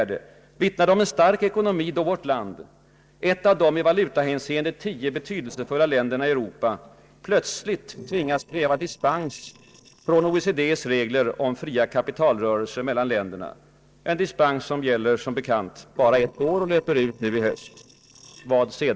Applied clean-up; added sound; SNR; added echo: neural separator model SepFormer DNS4.